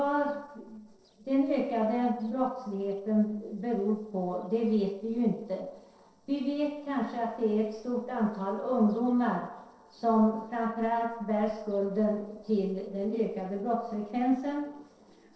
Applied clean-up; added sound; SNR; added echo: neural separator model SepFormer DNS4.